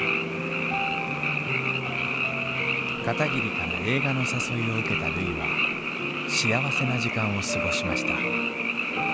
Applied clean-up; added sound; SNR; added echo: none; Frog; -2 dB; none.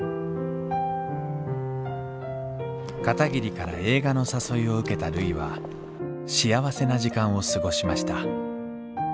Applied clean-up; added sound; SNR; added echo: none; none; none; none.